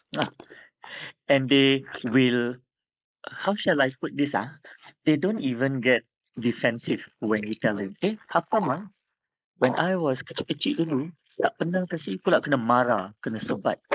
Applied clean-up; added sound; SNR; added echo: neural mask model Resemble Enhance denoiser.